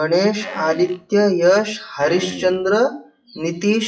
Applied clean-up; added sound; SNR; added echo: classical method WPE with log-MMSE.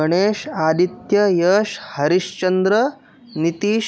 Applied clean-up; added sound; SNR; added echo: none; none; none; none.